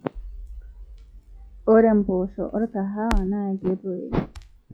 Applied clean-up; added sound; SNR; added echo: classical method log-MMSE.